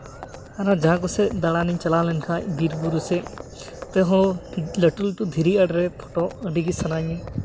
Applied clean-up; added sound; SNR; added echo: none; Livestock, farm animals, working animals; 15 dB; none.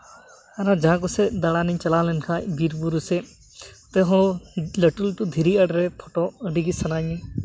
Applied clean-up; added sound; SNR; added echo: none; none; none; none.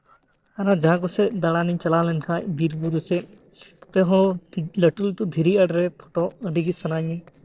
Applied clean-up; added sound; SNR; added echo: neural separator model SepFormer DNS4.